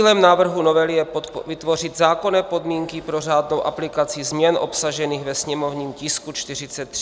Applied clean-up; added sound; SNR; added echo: none; none; none; none.